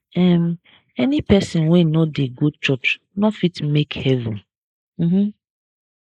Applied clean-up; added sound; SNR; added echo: neural mask model Resemble Enhance denoiser.